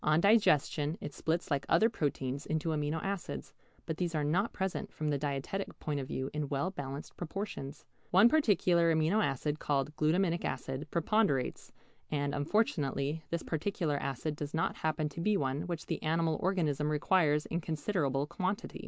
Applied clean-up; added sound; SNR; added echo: none; none; none; none.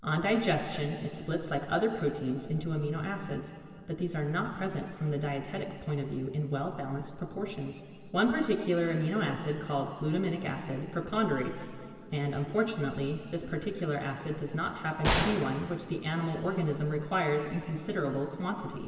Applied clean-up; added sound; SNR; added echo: none; Gunshot, gunfire; 4 dB; reverberation time 2.6 s.